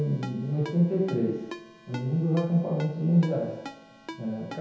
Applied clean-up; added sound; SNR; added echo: none; Ringtone; 17 dB; reverberation time 0.9 s.